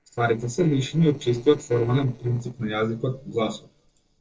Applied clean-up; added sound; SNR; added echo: neural separator model SepFormer DNS4.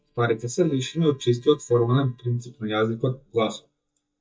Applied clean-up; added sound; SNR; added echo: neural mask model DeepFilterNet 3.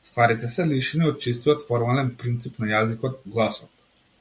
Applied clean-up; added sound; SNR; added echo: none; none; none; none.